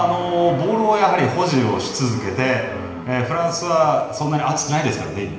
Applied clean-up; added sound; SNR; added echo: none; none; none; reverberation time 1.1 s.